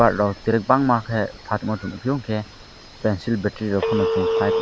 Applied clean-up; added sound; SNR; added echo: none; Telephone; 5 dB; none.